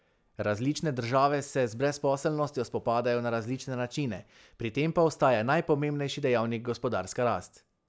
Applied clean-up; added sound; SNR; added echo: none; none; none; none.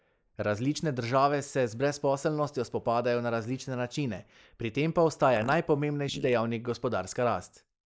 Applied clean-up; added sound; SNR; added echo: neural mask model Resemble Enhance denoiser.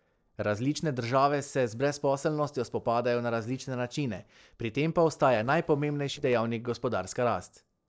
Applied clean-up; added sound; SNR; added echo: neural separator model SepFormer DNS4.